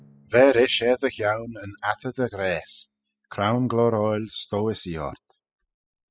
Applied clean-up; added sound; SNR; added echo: classical method spectral subtraction.